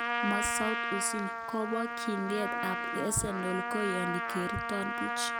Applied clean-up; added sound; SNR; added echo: none; Trumpet; 0 dB; none.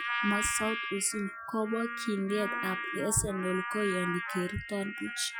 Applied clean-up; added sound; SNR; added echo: classical method Wiener filter.